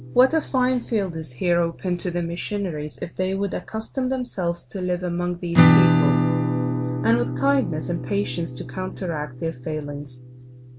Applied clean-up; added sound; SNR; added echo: none; Acoustic guitar / Strum; 0 dB; none.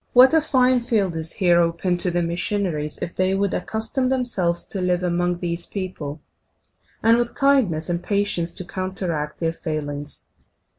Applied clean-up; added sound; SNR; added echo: none; none; none; none.